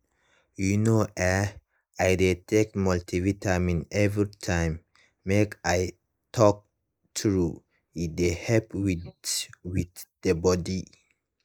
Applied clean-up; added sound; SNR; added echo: neural mask model Resemble Enhance denoiser.